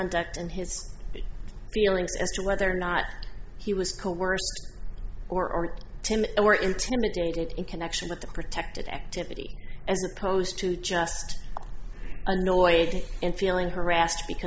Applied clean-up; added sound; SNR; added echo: none; none; none; none.